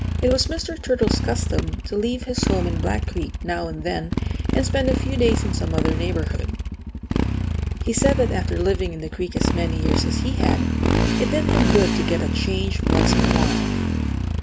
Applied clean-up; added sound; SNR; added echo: none; Motorcycle; -4 dB; none.